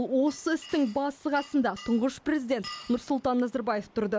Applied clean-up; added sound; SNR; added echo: none; Glass; 20 dB; none.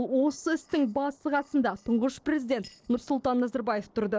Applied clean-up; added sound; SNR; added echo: neural separator model SepFormer DNS4.